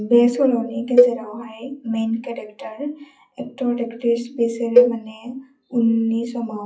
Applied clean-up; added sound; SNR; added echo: classical method WPE with log-MMSE.